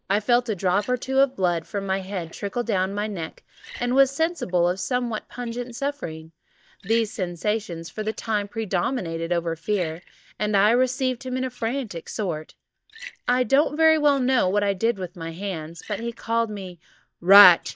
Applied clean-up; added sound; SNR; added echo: neural mask model DeepFilterNet 3.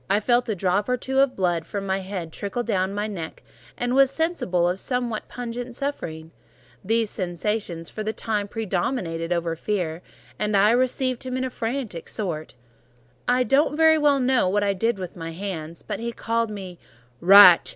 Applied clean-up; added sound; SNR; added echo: none; none; none; none.